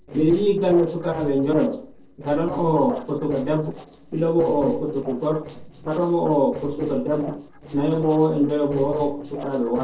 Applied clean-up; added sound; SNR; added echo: neural separator model SepFormer DNS4.